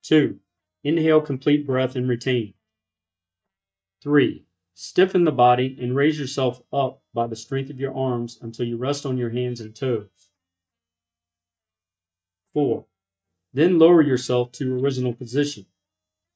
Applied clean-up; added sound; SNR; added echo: neural mask model DeepFilterNet 3.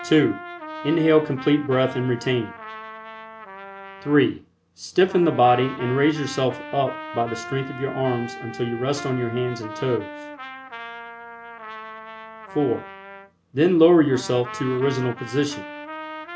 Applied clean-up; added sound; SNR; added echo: none; Trumpet; 14 dB; none.